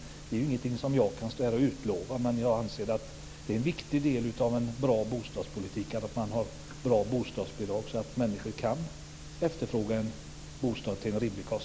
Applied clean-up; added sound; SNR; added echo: none; none; none; none.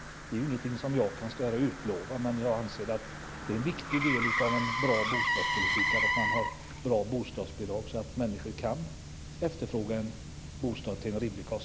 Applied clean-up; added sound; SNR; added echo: none; Motor vehicle (road); 2 dB; none.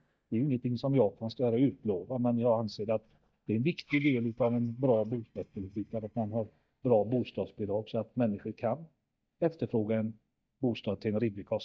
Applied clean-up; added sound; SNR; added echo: neural mask model DeepFilterNet 3.